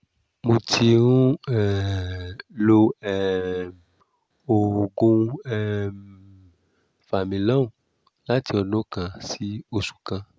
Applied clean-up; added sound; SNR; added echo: none; none; none; none.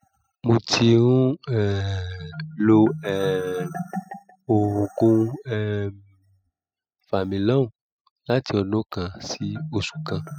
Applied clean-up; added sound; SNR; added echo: classical method spectral subtraction.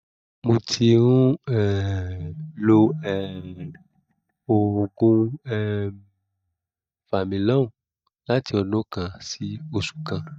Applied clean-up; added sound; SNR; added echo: neural mask model DeepFilterNet 3.